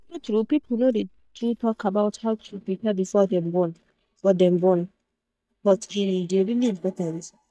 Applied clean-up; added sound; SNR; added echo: neural mask model DeepFilterNet 3.